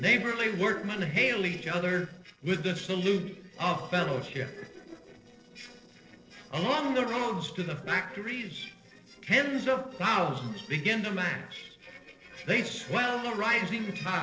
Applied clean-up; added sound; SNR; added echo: neural separator model SepFormer DNS4.